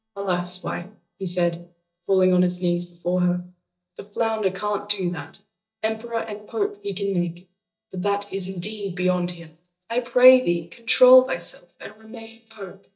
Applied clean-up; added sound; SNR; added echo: neural mask model DeepFilterNet 3.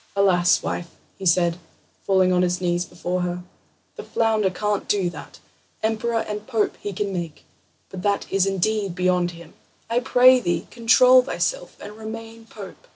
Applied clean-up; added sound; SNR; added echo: none; none; none; none.